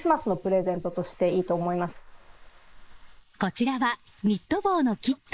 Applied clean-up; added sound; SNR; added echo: neural mask model Resemble Enhance denoiser.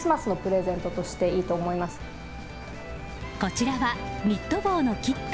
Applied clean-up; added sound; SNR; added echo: none; Engine; 12 dB; none.